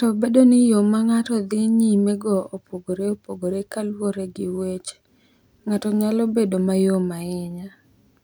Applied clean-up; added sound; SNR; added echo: none; none; none; none.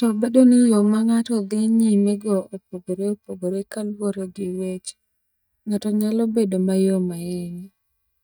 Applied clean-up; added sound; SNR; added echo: neural mask model DeepFilterNet 3.